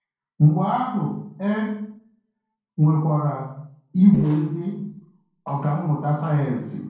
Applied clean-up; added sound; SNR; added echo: neural separator model SepFormer DNS4.